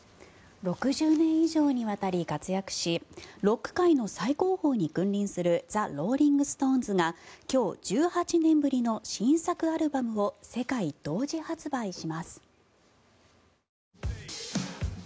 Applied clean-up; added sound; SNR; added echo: none; none; none; none.